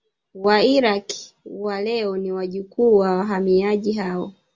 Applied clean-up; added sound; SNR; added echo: none; none; none; none.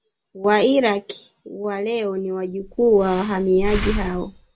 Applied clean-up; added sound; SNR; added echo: none; Breathing; 7 dB; none.